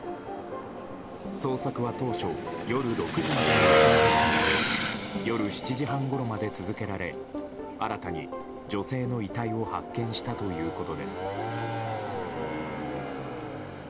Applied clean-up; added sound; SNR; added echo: none; Motorcycle / Engine; -2 dB; none.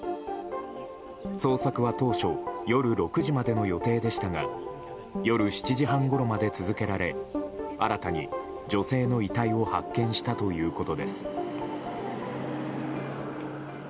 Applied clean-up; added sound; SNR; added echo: none; none; none; none.